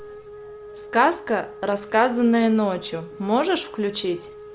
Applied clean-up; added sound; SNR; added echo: none; Wind instrument, woodwind instrument; 17 dB; none.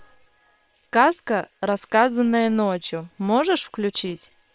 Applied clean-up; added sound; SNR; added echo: neural separator model SepFormer WHAM!.